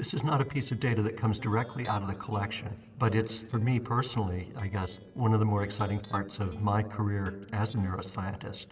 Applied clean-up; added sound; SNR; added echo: neural separator model SepFormer DNS4.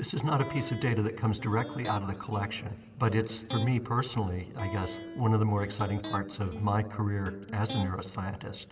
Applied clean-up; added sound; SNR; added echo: none; Electric guitar; 12 dB; reverberation time 2.5 s.